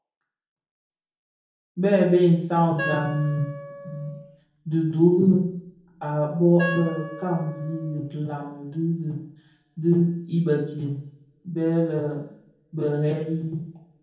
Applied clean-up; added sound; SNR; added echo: none; Wind instrument, woodwind instrument; 11 dB; reverberation time 0.7 s.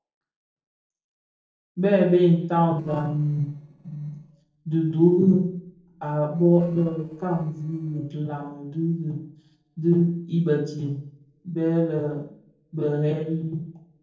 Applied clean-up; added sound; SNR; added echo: neural separator model SepFormer DNS4.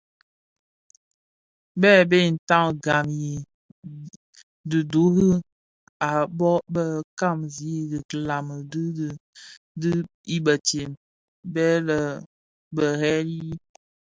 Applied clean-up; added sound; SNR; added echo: none; none; none; none.